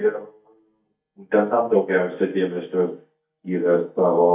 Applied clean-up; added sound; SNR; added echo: neural mask model DeepFilterNet 3.